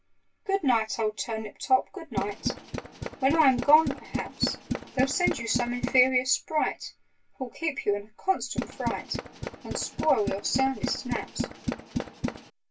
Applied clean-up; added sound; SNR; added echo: none; Tools; 5 dB; reverberation time 0.1 s.